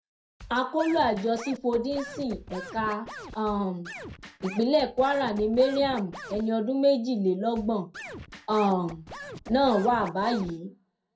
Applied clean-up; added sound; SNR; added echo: none; Scratching (performance technique); 15 dB; reverberation time 0.2 s.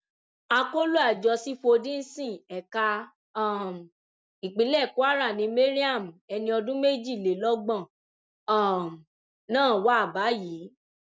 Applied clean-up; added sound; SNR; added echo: none; none; none; none.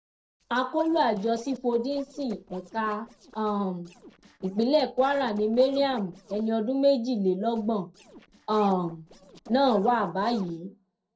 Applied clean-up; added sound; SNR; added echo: neural separator model SepFormer DNS4.